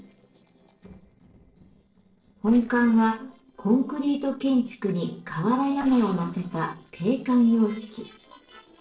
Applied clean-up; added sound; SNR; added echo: neural separator model SepFormer DNS4.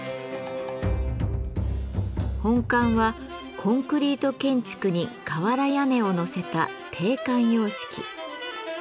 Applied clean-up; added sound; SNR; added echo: none; none; none; none.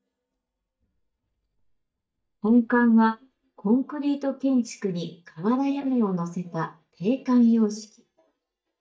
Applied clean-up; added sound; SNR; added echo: neural mask model DeepFilterNet 3.